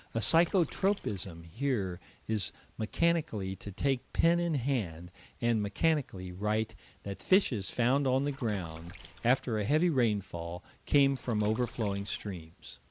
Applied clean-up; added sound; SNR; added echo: none; Water / Splash, splatter; 20 dB; none.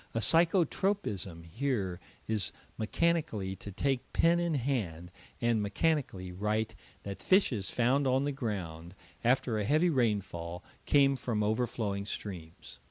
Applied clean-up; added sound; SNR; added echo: none; none; none; none.